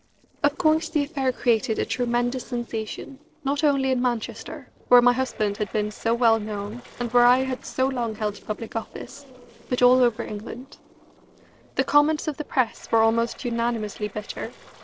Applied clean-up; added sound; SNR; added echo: neural separator model SepFormer DNS4.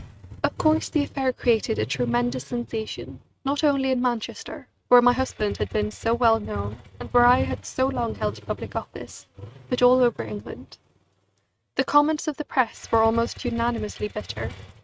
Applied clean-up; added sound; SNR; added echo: neural mask model RNNoise.